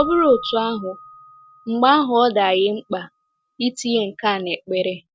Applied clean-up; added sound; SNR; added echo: none; Keyboard (musical); 17 dB; none.